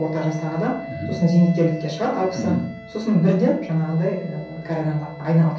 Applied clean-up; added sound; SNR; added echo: none; Wind instrument, woodwind instrument; 17 dB; reverberation time 0.6 s.